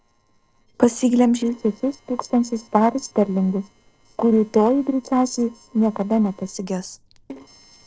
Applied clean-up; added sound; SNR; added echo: neural separator model SepFormer DNS4.